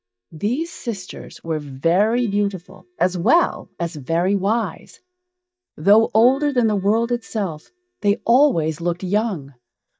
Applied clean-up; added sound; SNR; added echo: neural mask model DeepFilterNet 3.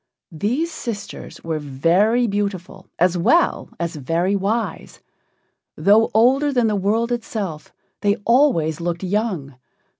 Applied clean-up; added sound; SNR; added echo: none; none; none; none.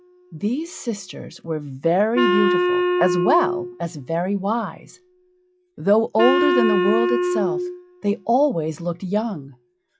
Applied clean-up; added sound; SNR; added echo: classical method log-MMSE.